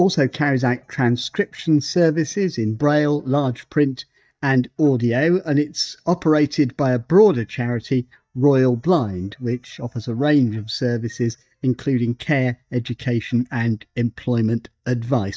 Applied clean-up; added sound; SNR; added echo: neural mask model DeepFilterNet 3.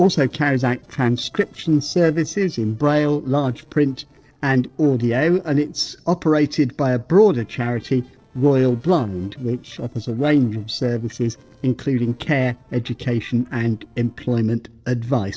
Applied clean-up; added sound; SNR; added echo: neural separator model SepFormer DNS4.